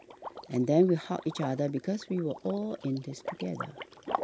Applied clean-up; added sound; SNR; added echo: none; Liquid; 11 dB; none.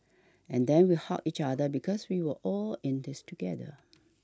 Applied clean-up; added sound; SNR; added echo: none; none; none; none.